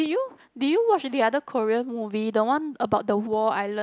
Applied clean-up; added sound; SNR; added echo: none; none; none; none.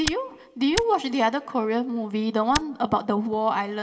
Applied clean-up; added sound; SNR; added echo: none; Tick; 8 dB; reverberation time 0.4 s.